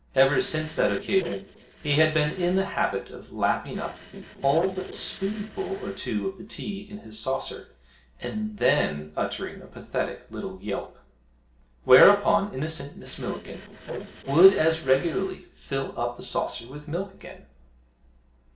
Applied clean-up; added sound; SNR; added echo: neural separator model SepFormer DNS4.